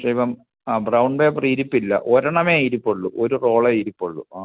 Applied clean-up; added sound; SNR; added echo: none; none; none; none.